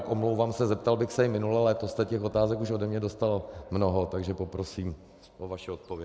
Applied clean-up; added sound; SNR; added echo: none; none; none; none.